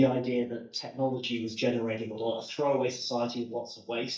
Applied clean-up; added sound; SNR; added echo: neural mask model DeepFilterNet 3.